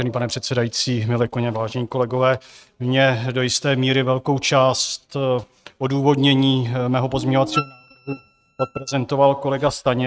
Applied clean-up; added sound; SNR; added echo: neural mask model RNNoise.